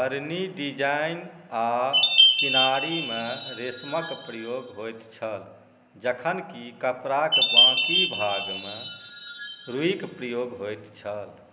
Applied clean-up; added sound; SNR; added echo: none; Chime; -3 dB; none.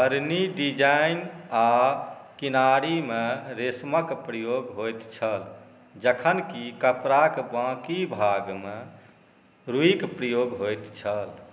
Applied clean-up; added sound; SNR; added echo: none; none; none; none.